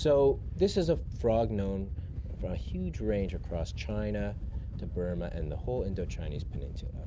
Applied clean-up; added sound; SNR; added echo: none; Wind / Boat, Water vehicle; 4 dB; none.